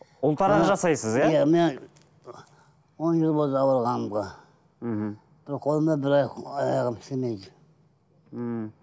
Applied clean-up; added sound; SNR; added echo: none; none; none; none.